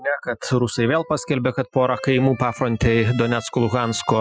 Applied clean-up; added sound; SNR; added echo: classical method Wiener filter.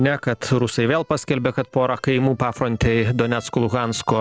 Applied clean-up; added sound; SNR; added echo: neural separator model SepFormer DNS4.